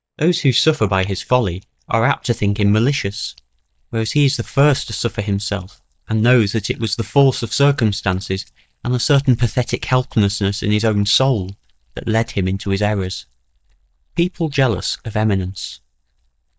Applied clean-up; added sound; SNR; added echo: neural mask model DeepFilterNet 3.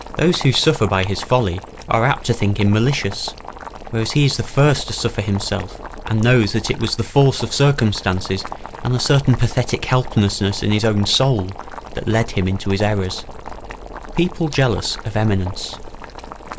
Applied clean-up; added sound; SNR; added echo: none; Boiling; 14 dB; none.